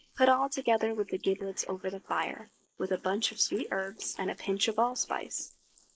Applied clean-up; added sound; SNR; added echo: neural mask model Resemble Enhance denoiser.